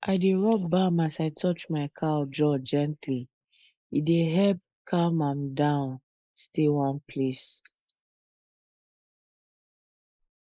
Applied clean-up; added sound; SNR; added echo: neural mask model Resemble Enhance denoiser.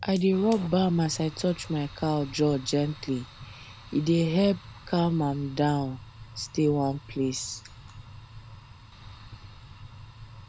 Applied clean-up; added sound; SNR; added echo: none; Fire; 17 dB; none.